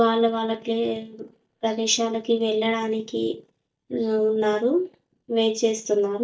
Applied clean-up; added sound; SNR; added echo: neural mask model DeepFilterNet 3.